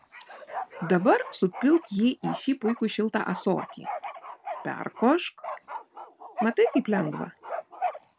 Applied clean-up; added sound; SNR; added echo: none; Bark; 10 dB; none.